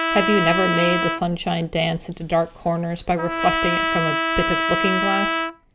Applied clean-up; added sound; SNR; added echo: none; Trumpet; 1 dB; none.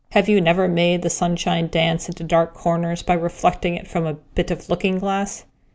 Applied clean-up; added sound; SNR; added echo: none; none; none; none.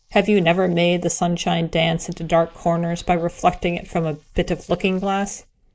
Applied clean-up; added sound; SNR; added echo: neural mask model Resemble Enhance denoiser.